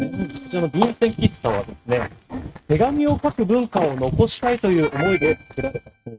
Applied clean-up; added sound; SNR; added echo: neural mask model RNNoise.